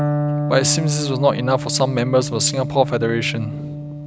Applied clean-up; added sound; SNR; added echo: none; Electric guitar; 4 dB; none.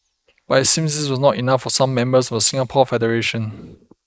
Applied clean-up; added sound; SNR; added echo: neural mask model Resemble Enhance denoiser.